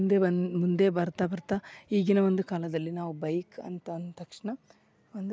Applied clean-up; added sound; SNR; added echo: none; none; none; none.